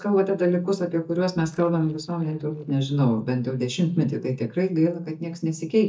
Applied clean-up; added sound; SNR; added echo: neural mask model DeepFilterNet 3.